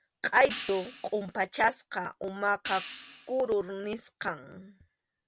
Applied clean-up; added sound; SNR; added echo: none; Hi-hat; 9 dB; none.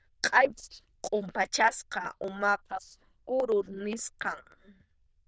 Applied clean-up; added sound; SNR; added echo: neural diffusion model UNIVERSE++.